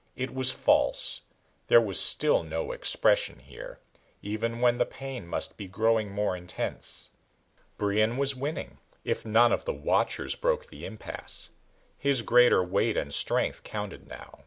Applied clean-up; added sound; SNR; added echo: none; none; none; none.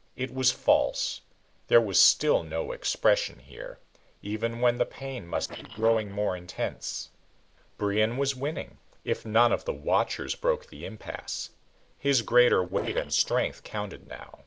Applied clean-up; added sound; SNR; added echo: neural separator model SepFormer DNS4.